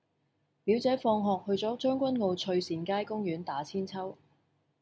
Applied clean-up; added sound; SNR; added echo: none; none; none; none.